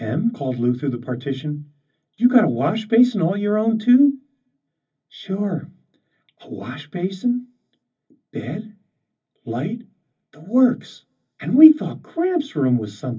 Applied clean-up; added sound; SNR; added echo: none; none; none; reverberation time 0.4 s.